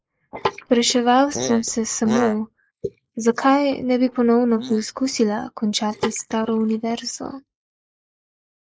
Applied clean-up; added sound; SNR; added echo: neural mask model Resemble Enhance denoiser.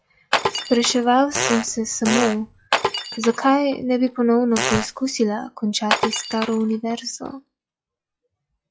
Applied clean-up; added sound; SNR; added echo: classical method log-MMSE.